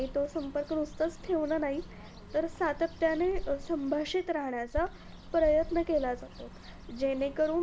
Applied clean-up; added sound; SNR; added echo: none; Bird; 12 dB; none.